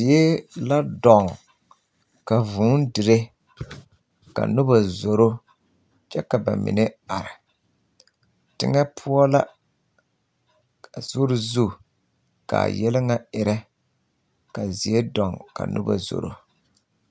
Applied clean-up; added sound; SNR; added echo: none; none; none; none.